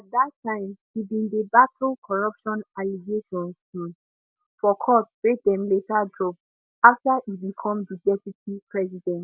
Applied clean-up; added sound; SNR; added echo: none; none; none; none.